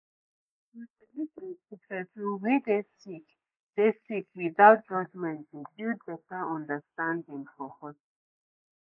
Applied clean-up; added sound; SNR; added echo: neural mask model Resemble Enhance denoiser.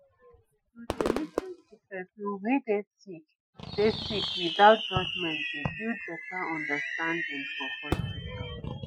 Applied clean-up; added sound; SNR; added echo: classical method Wiener filter.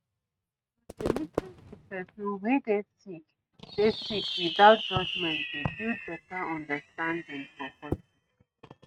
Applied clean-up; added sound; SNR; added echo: neural mask model RNNoise.